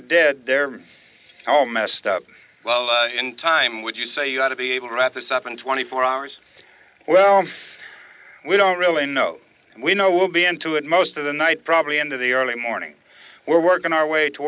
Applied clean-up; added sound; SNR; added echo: none; none; none; none.